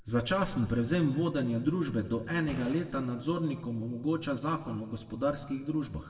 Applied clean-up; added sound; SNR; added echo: none; Gunshot, gunfire; 16 dB; reverberation time 1.4 s.